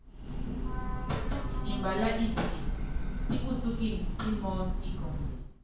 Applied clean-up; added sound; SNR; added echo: none; Train / Breathing; -3 dB; reverberation time 0.5 s.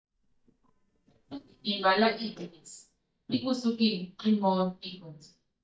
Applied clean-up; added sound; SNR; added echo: neural mask model DeepFilterNet 3.